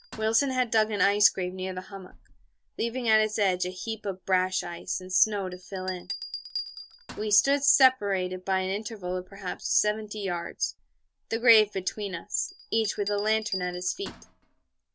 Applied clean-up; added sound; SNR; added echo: none; Bell; 16 dB; none.